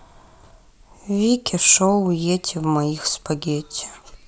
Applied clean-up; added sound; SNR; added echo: none; none; none; none.